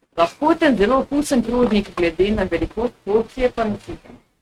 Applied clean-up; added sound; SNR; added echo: neural mask model RNNoise.